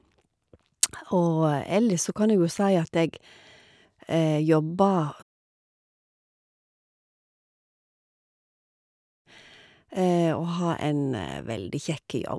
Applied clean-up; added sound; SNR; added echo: none; none; none; none.